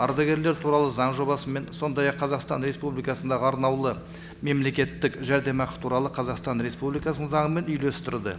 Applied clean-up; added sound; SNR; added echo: none; Wind; 15 dB; none.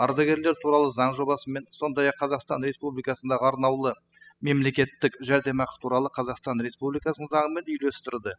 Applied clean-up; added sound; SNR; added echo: classical method spectral subtraction.